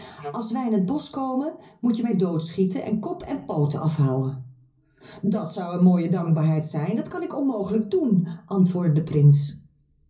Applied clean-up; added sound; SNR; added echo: none; Wind instrument, woodwind instrument; 15 dB; reverberation time 0.5 s.